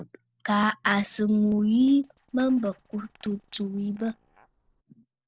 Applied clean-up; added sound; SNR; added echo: neural separator model SepFormer DNS4.